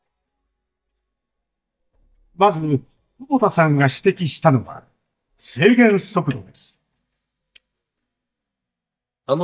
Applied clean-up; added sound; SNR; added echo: neural mask model DeepFilterNet 3.